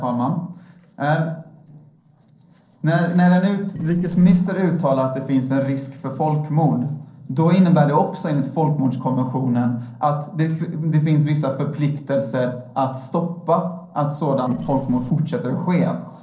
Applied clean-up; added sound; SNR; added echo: neural separator model SepFormer DNS4.